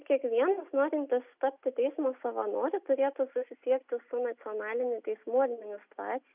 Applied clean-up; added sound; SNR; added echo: none; none; none; none.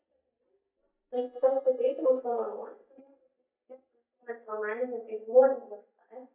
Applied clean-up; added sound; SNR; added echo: neural mask model DeepFilterNet 3.